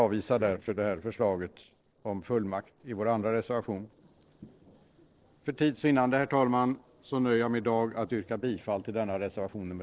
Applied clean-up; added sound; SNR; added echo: neural separator model SepFormer DNS4.